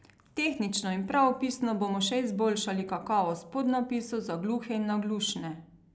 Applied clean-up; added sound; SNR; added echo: none; none; none; none.